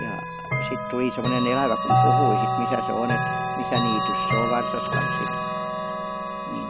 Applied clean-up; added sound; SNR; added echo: none; Chime / Clock; -4 dB; none.